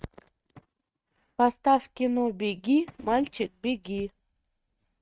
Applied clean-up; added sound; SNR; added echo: neural mask model RNNoise.